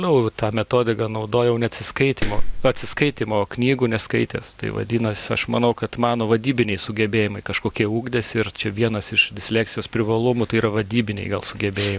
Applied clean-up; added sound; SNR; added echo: none; Clapping; -1 dB; none.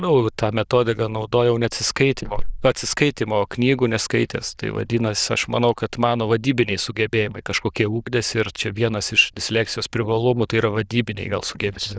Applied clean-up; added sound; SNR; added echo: neural diffusion model UNIVERSE++.